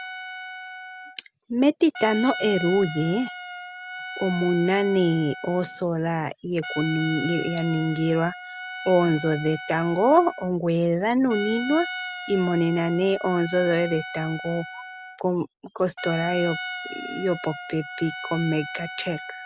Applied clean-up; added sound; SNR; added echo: none; Trumpet; 11 dB; none.